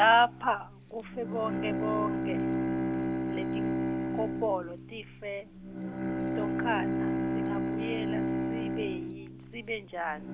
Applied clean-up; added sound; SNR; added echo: none; Bowed string instrument; -1 dB; none.